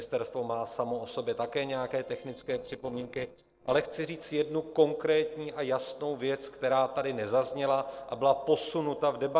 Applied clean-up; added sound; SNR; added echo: neural separator model SepFormer DNS4.